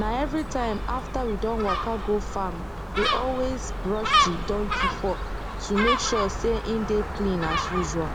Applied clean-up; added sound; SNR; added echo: none; Gull, seagull; 0 dB; none.